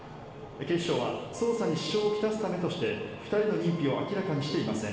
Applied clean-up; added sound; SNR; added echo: none; Wind instrument, woodwind instrument; 20 dB; reverberation time 1.2 s.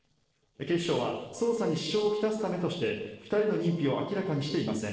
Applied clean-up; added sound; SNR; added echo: neural separator model SepFormer DNS4.